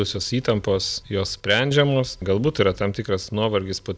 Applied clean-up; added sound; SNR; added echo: none; none; none; none.